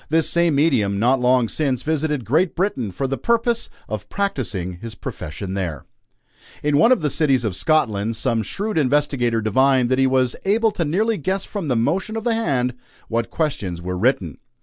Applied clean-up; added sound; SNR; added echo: none; none; none; none.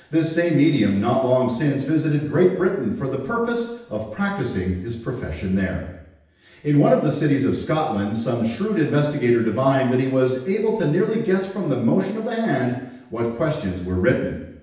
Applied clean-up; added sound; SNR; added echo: none; none; none; reverberation time 0.9 s.